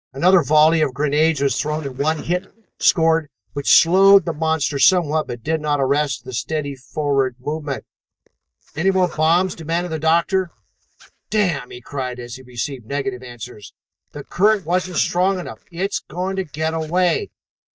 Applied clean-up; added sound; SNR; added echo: neural mask model DeepFilterNet 3.